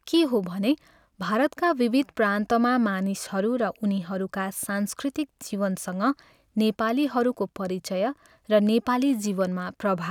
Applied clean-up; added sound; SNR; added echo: none; none; none; none.